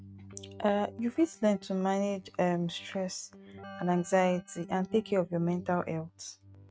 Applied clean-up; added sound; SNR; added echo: neural mask model RNNoise.